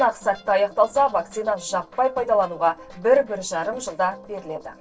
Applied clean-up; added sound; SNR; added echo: neural separator model SepFormer DNS4.